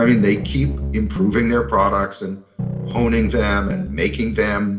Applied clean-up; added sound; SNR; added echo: none; Piano; 5 dB; reverberation time 0.5 s.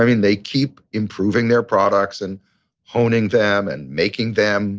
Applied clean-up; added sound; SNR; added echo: none; none; none; none.